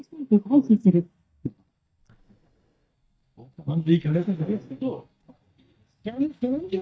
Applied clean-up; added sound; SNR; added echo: neural mask model DeepFilterNet 3.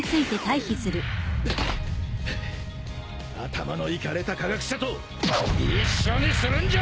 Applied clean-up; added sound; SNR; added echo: none; none; none; none.